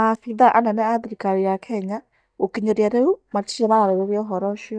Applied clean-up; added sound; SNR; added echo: neural mask model DeepFilterNet 3.